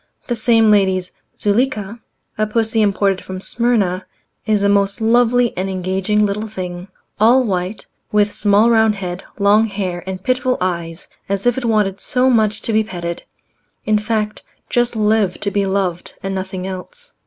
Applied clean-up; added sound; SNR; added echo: none; none; none; none.